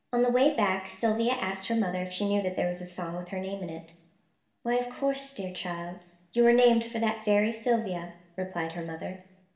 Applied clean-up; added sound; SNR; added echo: none; none; none; reverberation time 0.7 s.